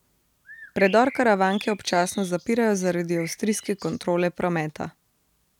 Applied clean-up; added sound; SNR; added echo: none; Bird; 18 dB; none.